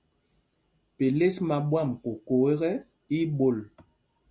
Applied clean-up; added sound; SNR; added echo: none; none; none; none.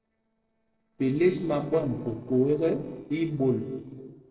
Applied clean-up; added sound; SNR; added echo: neural separator model SepFormer DNS4.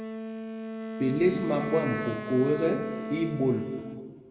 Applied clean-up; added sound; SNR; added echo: none; Wind instrument, woodwind instrument; 7 dB; reverberation time 2.0 s.